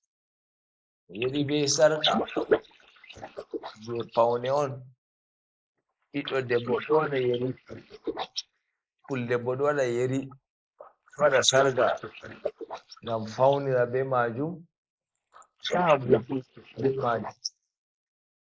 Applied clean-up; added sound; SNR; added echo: neural mask model Resemble Enhance denoiser.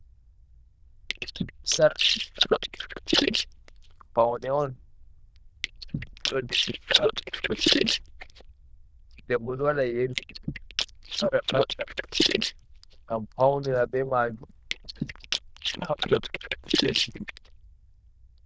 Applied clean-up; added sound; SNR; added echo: neural diffusion model UNIVERSE++.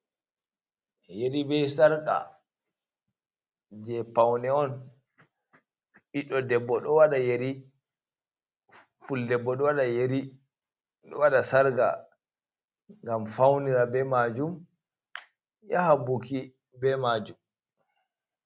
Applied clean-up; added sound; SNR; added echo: none; none; none; none.